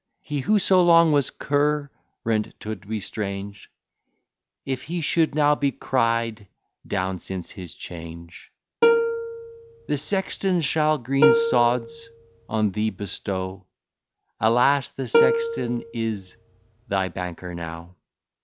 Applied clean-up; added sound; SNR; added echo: none; Plucked string instrument; 0 dB; none.